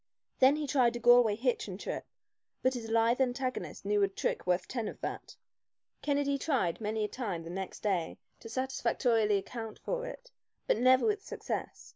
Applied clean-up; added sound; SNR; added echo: none; none; none; none.